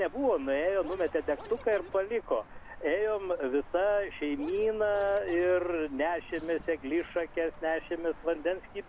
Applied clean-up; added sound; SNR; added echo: none; Car passing by / Traffic noise, roadway noise / Engine + Scratching (performance technique); 19 dB; none.